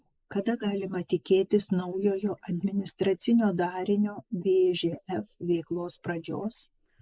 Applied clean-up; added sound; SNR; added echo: neural mask model Resemble Enhance denoiser.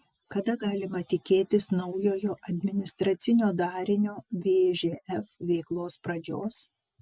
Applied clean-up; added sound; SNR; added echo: none; none; none; none.